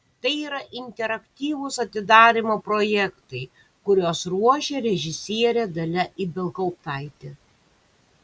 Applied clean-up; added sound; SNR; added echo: none; none; none; none.